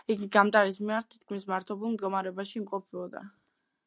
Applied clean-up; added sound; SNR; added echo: none; none; none; none.